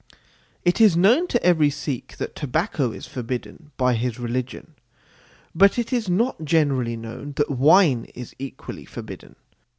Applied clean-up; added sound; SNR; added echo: none; none; none; none.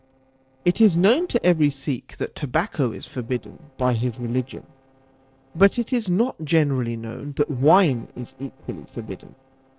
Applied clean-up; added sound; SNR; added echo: neural separator model SepFormer DNS4.